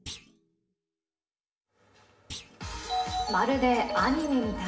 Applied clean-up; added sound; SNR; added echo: none; Thump, thud; 19 dB; reverberation time 1.4 s.